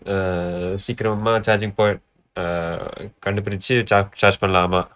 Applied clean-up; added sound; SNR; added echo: neural mask model RNNoise.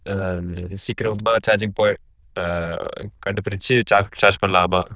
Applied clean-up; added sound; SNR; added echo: neural diffusion model UNIVERSE++.